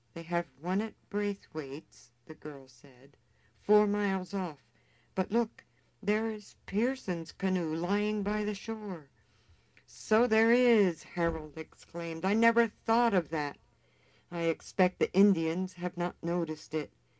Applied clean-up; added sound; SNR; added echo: none; none; none; reverberation time 0.3 s.